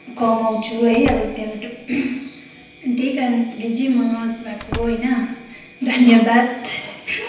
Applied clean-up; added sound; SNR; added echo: none; Slam; 14 dB; reverberation time 0.9 s.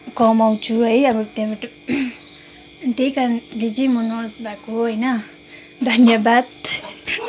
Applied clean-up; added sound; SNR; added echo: none; none; none; none.